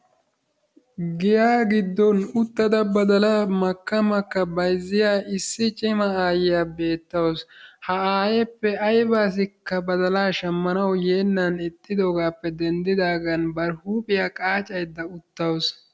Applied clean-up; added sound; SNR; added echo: none; none; none; none.